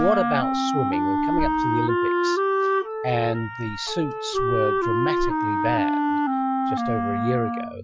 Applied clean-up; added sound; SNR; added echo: classical method Wiener filter.